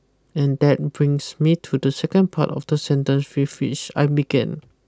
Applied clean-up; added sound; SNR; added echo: none; none; none; none.